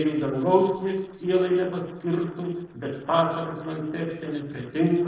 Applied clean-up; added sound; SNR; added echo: neural separator model SepFormer DNS4.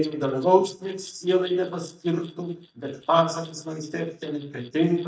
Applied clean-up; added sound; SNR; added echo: neural mask model DeepFilterNet 3.